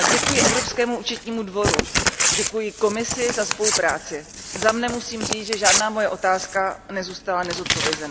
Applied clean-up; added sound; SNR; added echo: none; Crumpling, crinkling / Tearing; 0 dB; none.